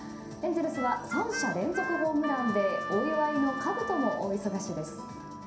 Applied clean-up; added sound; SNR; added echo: none; Harmonica; 6 dB; reverberation time 0.7 s.